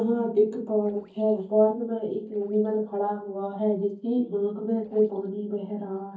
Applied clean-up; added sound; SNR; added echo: neural mask model DeepFilterNet 3.